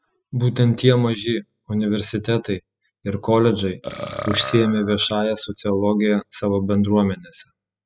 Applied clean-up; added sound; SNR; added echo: classical method spectral subtraction.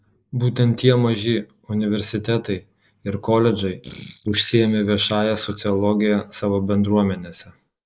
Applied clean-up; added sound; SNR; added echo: neural mask model Resemble Enhance denoiser.